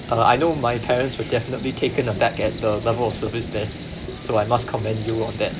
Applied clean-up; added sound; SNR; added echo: none; Cricket; 10 dB; none.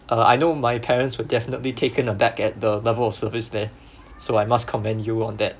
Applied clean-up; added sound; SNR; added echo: none; none; none; none.